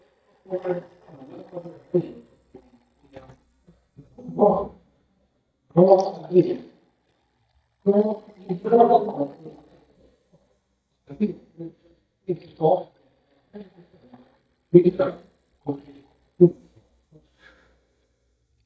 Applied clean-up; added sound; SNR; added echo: neural mask model DeepFilterNet 3.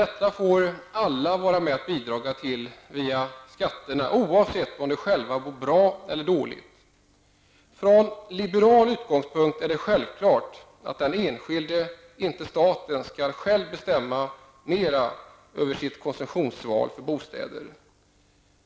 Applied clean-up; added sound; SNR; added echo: none; none; none; none.